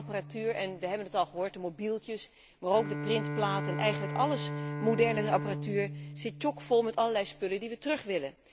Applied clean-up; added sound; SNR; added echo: none; Bowed string instrument; 7 dB; none.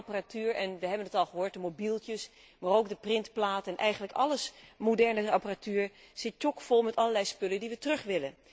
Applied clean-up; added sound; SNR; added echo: none; none; none; none.